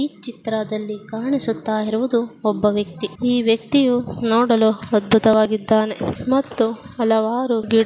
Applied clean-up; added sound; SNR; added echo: none; none; none; none.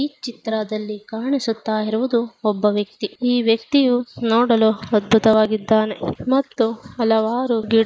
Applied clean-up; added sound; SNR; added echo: neural mask model Resemble Enhance denoiser.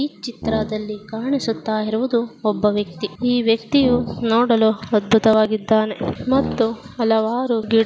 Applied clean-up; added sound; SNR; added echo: none; Brass instrument; 12 dB; none.